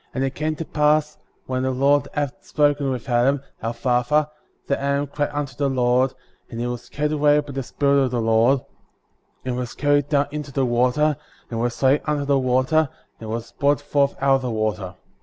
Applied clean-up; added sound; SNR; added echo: none; none; none; none.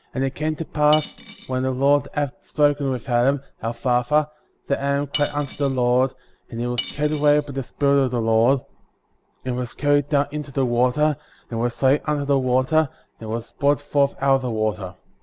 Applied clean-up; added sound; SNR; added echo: none; Cutlery, silverware / Dishes, pots, and pans; 11 dB; none.